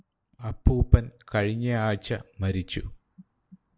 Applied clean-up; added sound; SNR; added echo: none; none; none; none.